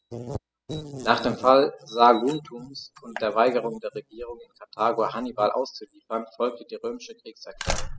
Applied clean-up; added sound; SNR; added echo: classical method spectral subtraction.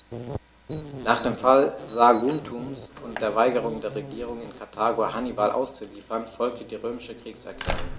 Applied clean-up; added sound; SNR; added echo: none; Insect + Slam; 11 dB; none.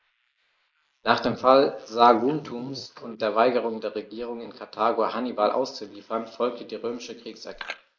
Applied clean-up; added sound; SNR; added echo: neural mask model Resemble Enhance denoiser.